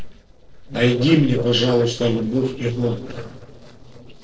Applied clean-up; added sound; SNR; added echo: neural separator model SepFormer DNS4.